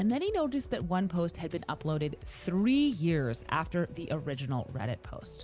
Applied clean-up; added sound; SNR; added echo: none; none; none; none.